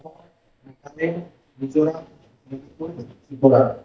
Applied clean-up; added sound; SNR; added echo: neural mask model DeepFilterNet 3.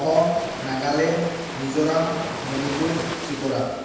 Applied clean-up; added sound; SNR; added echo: none; Ocean; 8 dB; reverberation time 1.1 s.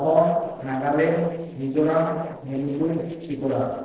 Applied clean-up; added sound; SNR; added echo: neural separator model SepFormer DNS4.